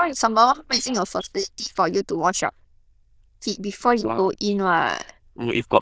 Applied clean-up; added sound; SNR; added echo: neural diffusion model UNIVERSE++.